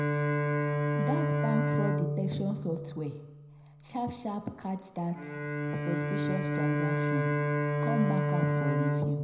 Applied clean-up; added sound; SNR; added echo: none; Bowed string instrument; -5 dB; reverberation time 0.7 s.